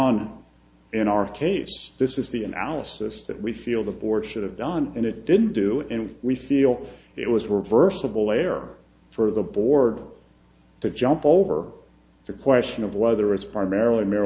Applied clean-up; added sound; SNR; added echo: none; none; none; none.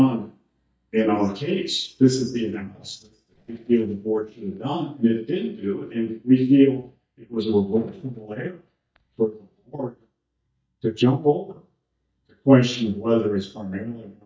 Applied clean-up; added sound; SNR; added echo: neural mask model DeepFilterNet 3.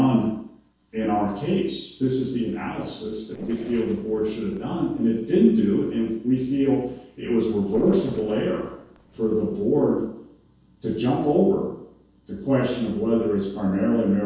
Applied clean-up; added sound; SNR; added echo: neural separator model SepFormer DNS4.